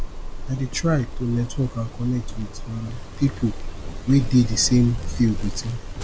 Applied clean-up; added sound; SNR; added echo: none; Zipper (clothing); 6 dB; none.